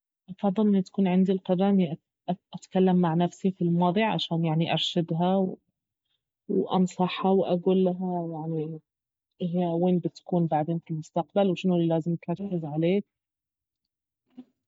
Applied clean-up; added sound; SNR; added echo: none; none; none; none.